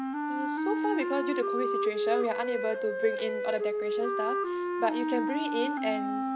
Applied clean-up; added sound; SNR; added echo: none; Wind instrument, woodwind instrument; -2 dB; none.